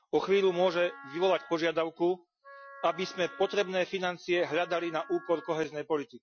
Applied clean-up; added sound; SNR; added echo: classical method Wiener filter.